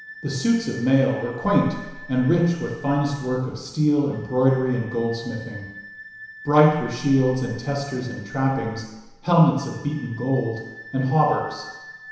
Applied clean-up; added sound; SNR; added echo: none; Wind instrument, woodwind instrument; 19 dB; reverberation time 1.0 s.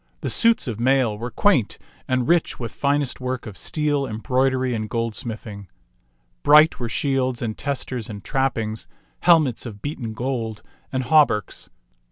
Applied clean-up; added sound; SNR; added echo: none; none; none; none.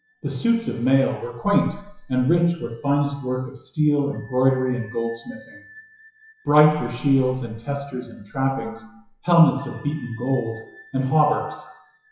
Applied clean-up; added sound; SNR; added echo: classical method WPE with log-MMSE.